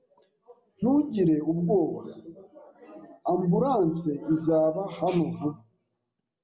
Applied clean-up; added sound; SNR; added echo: none; none; none; none.